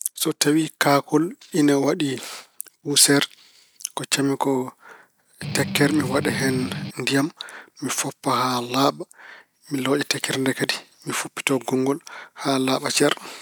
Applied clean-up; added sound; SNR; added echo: none; Strum; 6 dB; none.